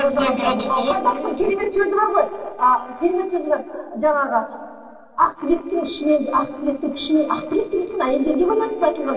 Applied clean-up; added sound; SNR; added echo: neural separator model SepFormer DNS4.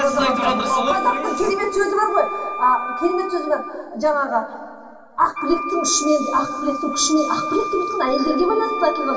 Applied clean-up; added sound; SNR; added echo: none; Wind instrument, woodwind instrument; 7 dB; reverberation time 2.6 s.